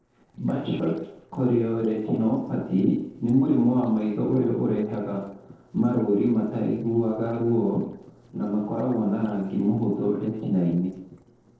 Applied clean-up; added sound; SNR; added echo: neural separator model SepFormer DNS4.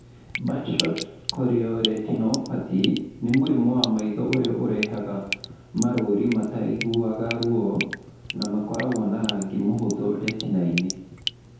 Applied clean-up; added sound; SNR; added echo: none; Drip; 10 dB; reverberation time 0.8 s.